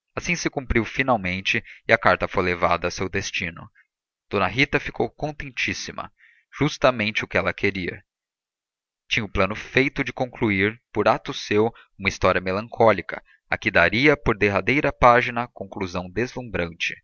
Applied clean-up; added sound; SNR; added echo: none; none; none; none.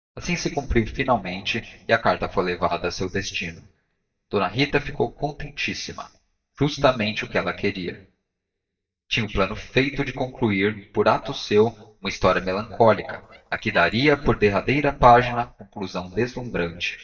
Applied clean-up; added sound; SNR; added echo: neural mask model DeepFilterNet 3.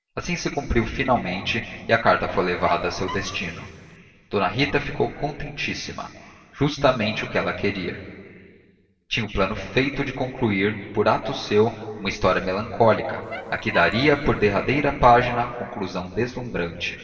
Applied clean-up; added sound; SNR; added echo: none; Squeak; 15 dB; reverberation time 2.2 s.